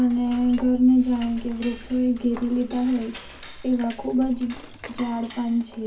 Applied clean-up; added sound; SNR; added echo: none; Cutlery, silverware / Dishes, pots, and pans; 16 dB; reverberation time 0.3 s.